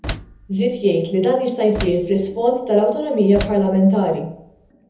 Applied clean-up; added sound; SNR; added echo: none; Slam; 14 dB; reverberation time 0.7 s.